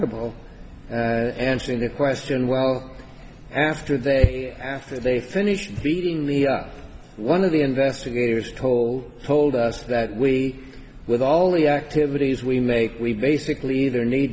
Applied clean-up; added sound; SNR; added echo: none; none; none; none.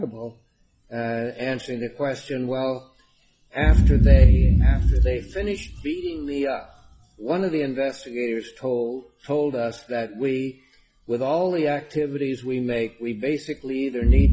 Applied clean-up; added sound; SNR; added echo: classical method log-MMSE.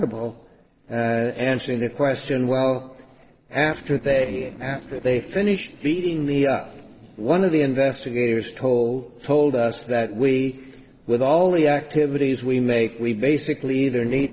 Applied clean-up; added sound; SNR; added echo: neural separator model SepFormer DNS4.